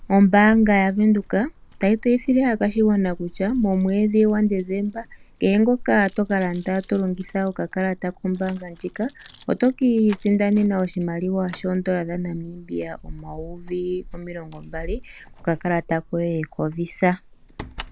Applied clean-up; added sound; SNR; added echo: none; Keys jangling; 18 dB; none.